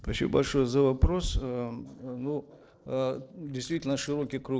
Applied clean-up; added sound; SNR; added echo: neural separator model SepFormer DNS4.